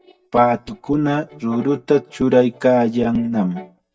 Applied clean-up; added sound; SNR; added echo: neural mask model DeepFilterNet 3.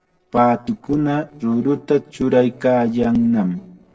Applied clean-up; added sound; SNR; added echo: neural separator model SepFormer DNS4.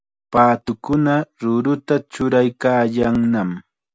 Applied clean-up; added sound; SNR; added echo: none; none; none; none.